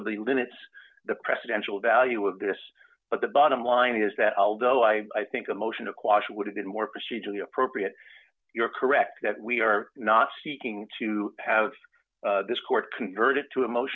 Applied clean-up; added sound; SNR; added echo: none; none; none; none.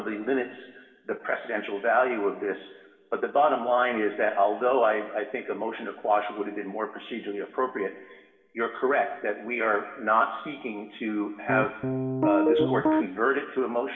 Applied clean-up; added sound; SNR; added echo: none; Piano; -2 dB; reverberation time 1.1 s.